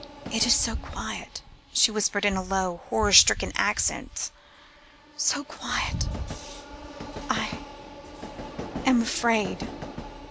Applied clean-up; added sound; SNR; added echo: none; Train; 9 dB; none.